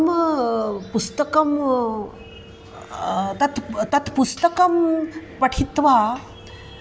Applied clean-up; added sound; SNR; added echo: none; none; none; none.